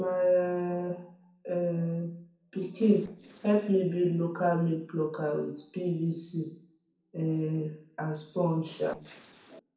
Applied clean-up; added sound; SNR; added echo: neural separator model SepFormer DNS4.